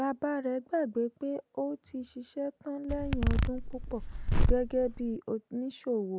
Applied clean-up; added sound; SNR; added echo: none; Zipper (clothing); -5 dB; none.